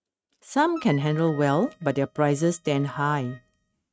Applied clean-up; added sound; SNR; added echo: neural mask model RNNoise.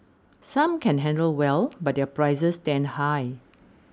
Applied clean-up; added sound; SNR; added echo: none; none; none; none.